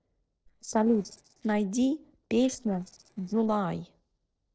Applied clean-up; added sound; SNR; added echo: neural separator model SepFormer DNS4.